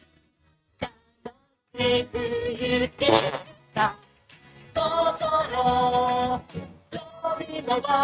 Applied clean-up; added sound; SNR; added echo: neural mask model RNNoise.